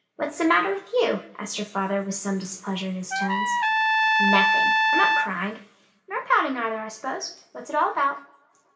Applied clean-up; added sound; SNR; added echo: none; Trumpet; -4 dB; reverberation time 0.8 s.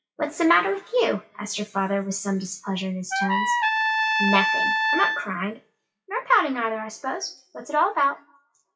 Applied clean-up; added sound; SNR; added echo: classical method WPE with log-MMSE.